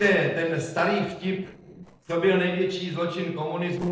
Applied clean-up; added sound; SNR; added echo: neural separator model SepFormer DNS4.